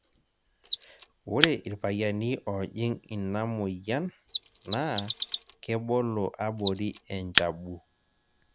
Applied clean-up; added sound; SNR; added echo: none; Mechanisms; 5 dB; none.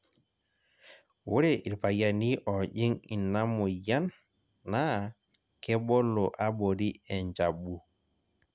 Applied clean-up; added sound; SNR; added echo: none; none; none; none.